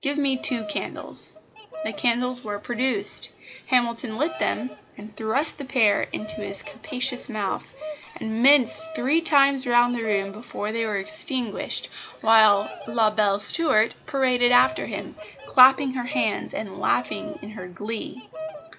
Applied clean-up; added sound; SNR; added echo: none; Bird vocalization, bird call, bird song; 16 dB; none.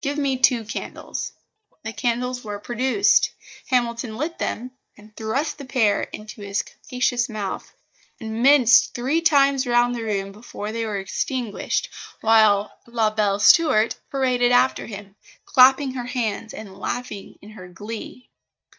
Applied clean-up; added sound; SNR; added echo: neural mask model DeepFilterNet 3.